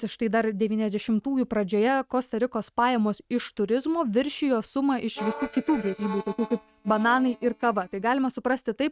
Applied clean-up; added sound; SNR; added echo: neural mask model RNNoise.